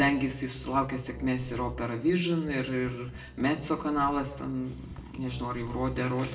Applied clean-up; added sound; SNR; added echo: none; Drum kit; 15 dB; reverberation time 0.6 s.